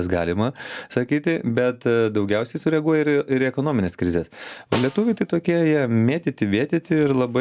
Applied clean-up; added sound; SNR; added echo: none; Snare drum; 15 dB; none.